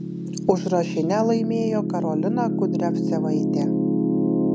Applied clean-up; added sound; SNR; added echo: none; Piano; -2 dB; none.